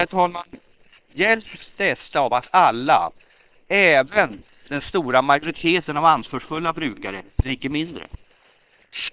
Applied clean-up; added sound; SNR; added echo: neural separator model SepFormer WHAM!.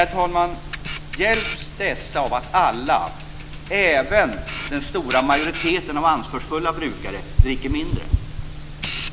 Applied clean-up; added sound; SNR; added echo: none; Camera; 5 dB; none.